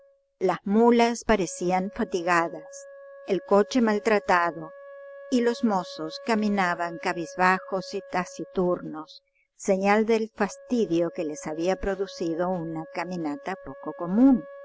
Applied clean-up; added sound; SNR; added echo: none; Wind instrument, woodwind instrument; 20 dB; none.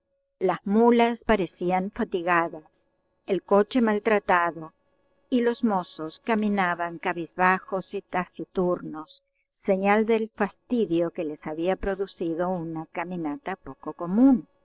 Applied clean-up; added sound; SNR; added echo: neural separator model SepFormer DNS4.